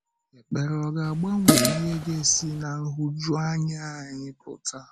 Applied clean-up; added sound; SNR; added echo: none; Fart; -2 dB; none.